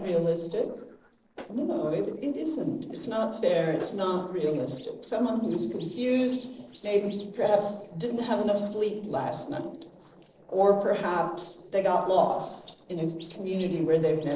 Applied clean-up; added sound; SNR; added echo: neural separator model SepFormer DNS4.